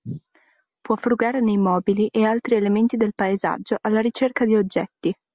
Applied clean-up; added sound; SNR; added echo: none; none; none; none.